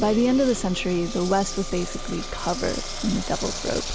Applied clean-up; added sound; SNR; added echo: none; Engine; 11 dB; none.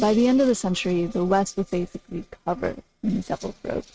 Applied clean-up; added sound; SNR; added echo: neural mask model RNNoise.